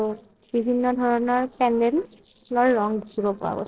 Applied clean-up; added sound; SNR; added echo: neural separator model SepFormer DNS4.